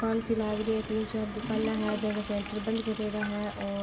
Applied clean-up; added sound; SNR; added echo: none; Sink (filling or washing) / Water tap, faucet; 8 dB; reverberation time 2.0 s.